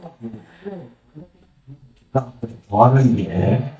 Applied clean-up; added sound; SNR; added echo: neural mask model DeepFilterNet 3.